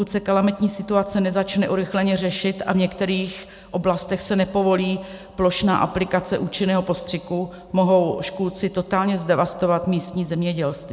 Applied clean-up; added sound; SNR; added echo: none; none; none; none.